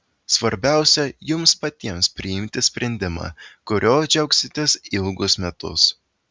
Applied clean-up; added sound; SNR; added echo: none; none; none; none.